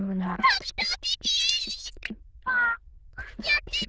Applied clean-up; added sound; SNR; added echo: neural diffusion model UNIVERSE++.